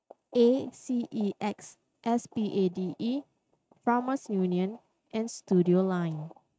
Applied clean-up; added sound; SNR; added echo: neural mask model RNNoise.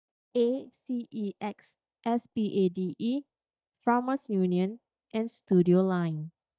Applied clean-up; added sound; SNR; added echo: neural mask model DeepFilterNet 3.